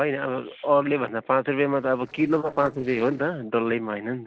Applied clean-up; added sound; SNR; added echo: neural separator model SepFormer DNS4.